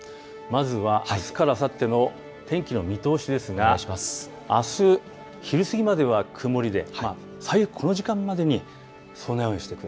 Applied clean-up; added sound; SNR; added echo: none; Musical instrument; 17 dB; none.